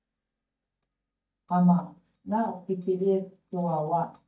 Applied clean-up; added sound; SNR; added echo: neural mask model DeepFilterNet 3.